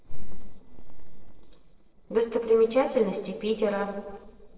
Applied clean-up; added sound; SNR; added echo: neural separator model SepFormer DNS4.